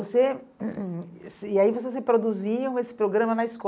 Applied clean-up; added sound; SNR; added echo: none; none; none; none.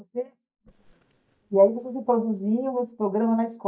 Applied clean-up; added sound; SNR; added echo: neural mask model DeepFilterNet 3.